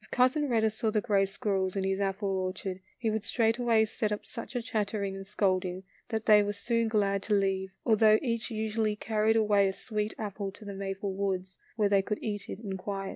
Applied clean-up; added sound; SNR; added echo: none; none; none; none.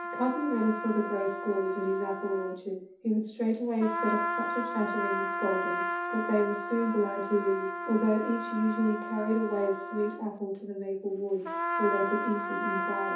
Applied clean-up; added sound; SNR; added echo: none; Trumpet; 4 dB; reverberation time 0.5 s.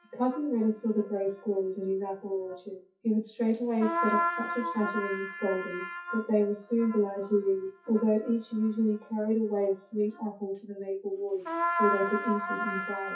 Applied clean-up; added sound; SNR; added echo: classical method WPE with log-MMSE.